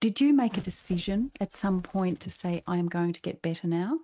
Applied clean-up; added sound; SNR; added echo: neural mask model RNNoise.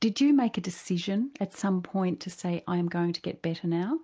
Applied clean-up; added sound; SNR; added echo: none; none; none; none.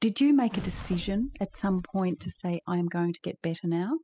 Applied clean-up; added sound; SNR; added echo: classical method spectral subtraction.